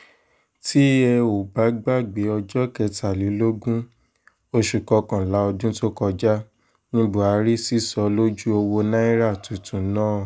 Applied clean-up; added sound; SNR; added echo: none; none; none; none.